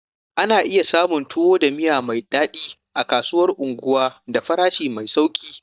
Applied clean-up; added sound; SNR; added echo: neural mask model DeepFilterNet 3.